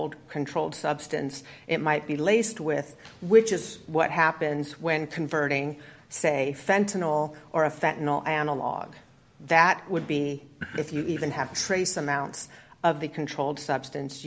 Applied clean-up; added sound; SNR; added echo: none; none; none; none.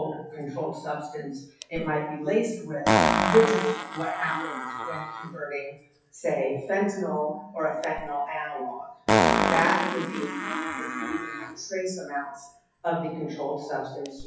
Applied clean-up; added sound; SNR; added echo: classical method WPE with log-MMSE.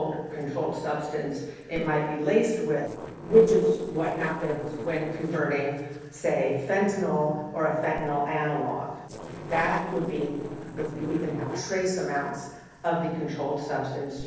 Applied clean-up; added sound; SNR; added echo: neural separator model SepFormer DNS4.